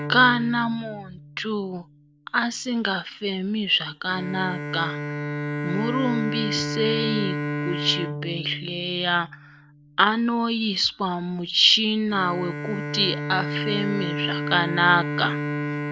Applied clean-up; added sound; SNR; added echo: none; Bowed string instrument; 6 dB; none.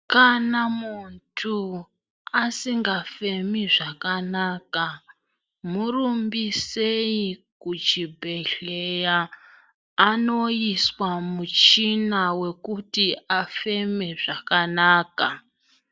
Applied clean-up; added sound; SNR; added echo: none; none; none; none.